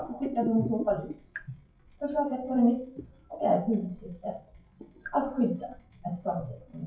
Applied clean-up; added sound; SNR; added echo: classical method WPE with log-MMSE.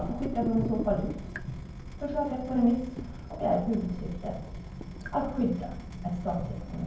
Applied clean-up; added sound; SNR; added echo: none; Drip / Water tap, faucet; 8 dB; reverberation time 0.9 s.